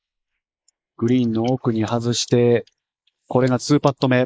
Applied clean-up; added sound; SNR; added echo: neural mask model Resemble Enhance denoiser.